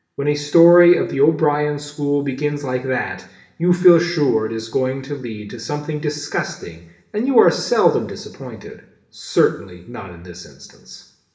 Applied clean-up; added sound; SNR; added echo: none; none; none; reverberation time 0.7 s.